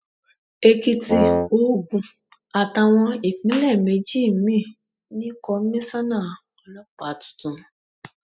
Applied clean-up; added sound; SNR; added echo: classical method spectral subtraction.